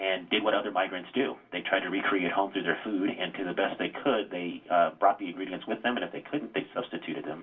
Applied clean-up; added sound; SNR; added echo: none; none; none; reverberation time 0.2 s.